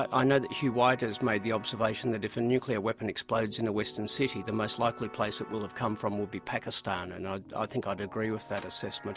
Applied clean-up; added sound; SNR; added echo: none; none; none; none.